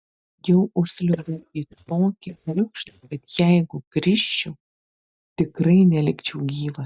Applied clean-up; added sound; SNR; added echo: neural mask model DeepFilterNet 3.